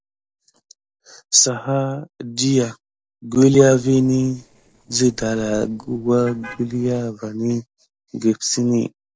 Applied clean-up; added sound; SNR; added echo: neural separator model SepFormer DNS4.